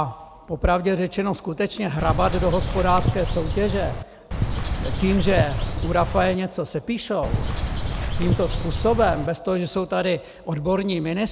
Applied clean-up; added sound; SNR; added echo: none; Bird; 1 dB; none.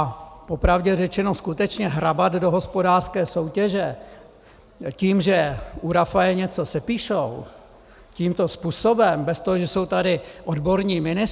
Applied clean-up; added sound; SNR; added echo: none; none; none; none.